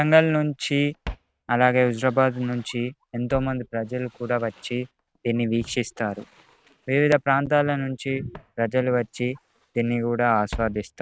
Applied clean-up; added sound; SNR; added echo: neural mask model RNNoise.